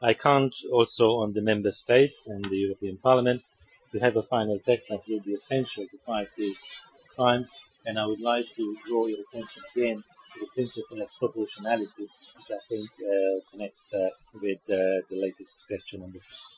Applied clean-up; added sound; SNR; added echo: classical method Wiener filter.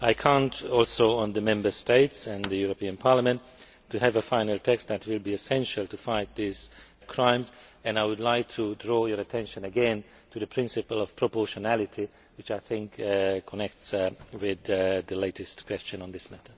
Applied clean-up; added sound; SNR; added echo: none; none; none; none.